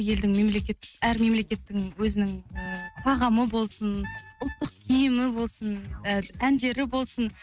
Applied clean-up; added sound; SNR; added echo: neural mask model RNNoise.